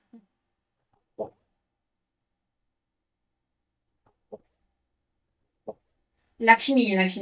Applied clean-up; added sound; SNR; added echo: neural mask model DeepFilterNet 3.